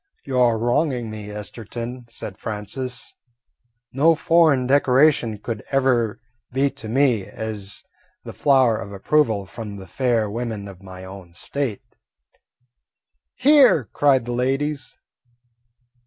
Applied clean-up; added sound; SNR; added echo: none; none; none; none.